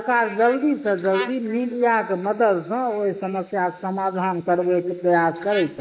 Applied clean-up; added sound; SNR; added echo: neural mask model Resemble Enhance denoiser.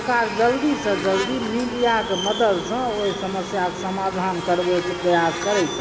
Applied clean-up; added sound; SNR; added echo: none; Buzz + Subway, metro, underground; 9 dB; none.